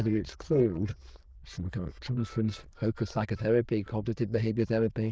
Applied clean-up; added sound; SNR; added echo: neural diffusion model UNIVERSE++.